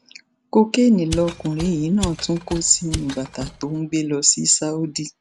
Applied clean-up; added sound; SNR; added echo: none; Mechanisms; 11 dB; none.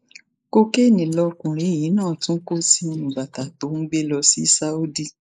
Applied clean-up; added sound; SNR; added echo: neural mask model Resemble Enhance denoiser.